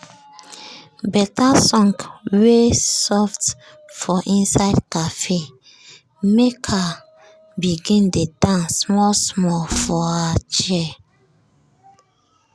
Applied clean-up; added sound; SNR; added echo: none; Bowed string instrument; 12 dB; none.